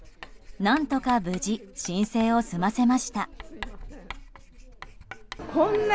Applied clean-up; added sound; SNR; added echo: none; Writing; 16 dB; none.